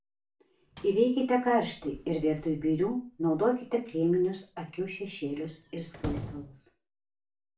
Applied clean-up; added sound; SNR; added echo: none; Squeak / Slam / Wood; 16 dB; reverberation time 0.3 s.